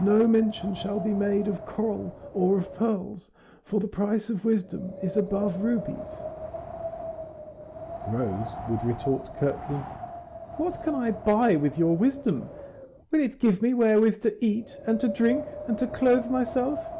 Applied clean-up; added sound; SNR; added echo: none; Wind; 12 dB; none.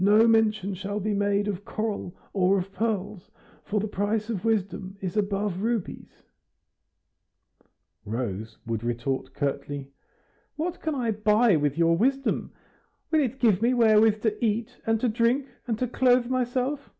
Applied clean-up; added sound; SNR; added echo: none; none; none; none.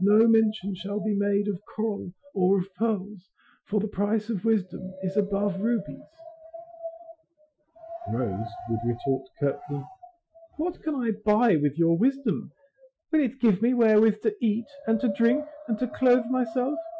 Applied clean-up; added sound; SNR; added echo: classical method Wiener filter.